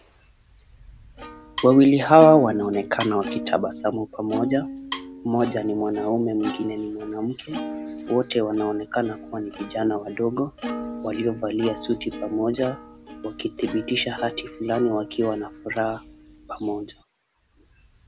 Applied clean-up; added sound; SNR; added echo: none; Plucked string instrument + Wood; 12 dB; none.